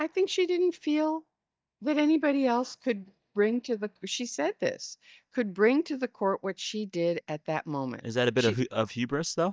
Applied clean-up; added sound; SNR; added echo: neural mask model DeepFilterNet 3.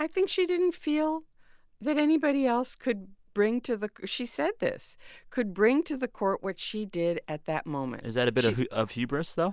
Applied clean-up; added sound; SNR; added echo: none; none; none; none.